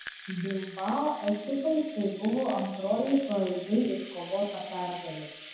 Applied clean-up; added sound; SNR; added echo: none; Rattle (instrument); 13 dB; reverberation time 1.0 s.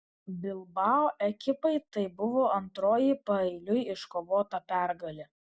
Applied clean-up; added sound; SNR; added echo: none; none; none; none.